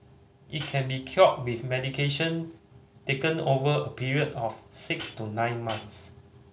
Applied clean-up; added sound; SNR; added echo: none; Hi-hat; 8 dB; none.